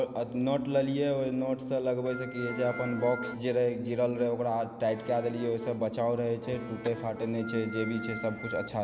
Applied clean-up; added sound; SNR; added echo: none; Organ + Accordion; 12 dB; none.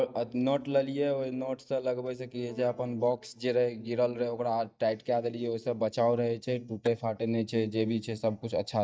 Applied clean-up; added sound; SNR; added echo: neural mask model DeepFilterNet 3.